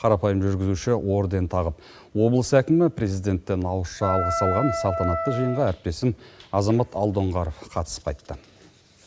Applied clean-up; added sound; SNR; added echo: none; Wind instrument, woodwind instrument; 4 dB; none.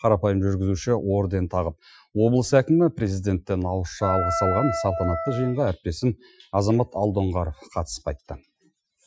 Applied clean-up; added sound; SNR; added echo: classical method Wiener filter.